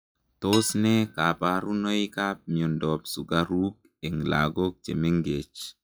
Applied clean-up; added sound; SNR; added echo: classical method log-MMSE.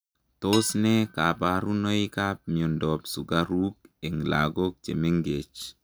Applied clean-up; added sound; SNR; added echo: none; Dishes, pots, and pans; 17 dB; none.